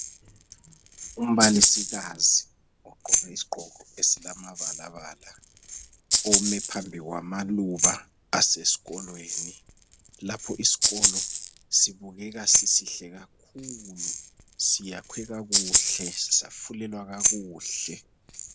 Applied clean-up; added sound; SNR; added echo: none; Rattle (instrument); 0 dB; none.